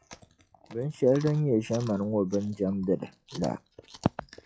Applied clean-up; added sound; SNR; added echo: classical method log-MMSE.